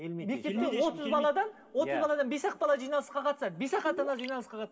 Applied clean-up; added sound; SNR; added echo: none; Gurgling; 9 dB; reverberation time 1.4 s.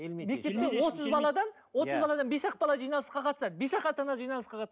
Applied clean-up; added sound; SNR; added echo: none; none; none; none.